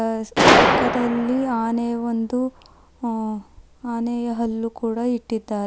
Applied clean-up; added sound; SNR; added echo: none; Gunshot, gunfire; 0 dB; none.